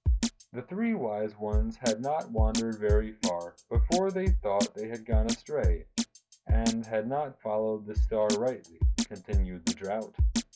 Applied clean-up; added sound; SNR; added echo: classical method log-MMSE.